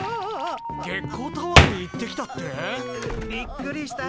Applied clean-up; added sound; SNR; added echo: none; Hands; -4 dB; none.